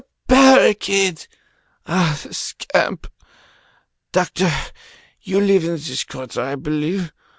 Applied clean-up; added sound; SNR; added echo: none; none; none; none.